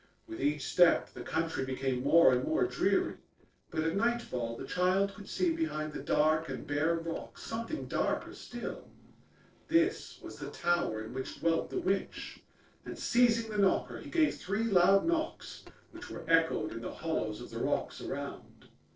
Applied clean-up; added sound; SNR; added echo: neural separator model SepFormer DNS4.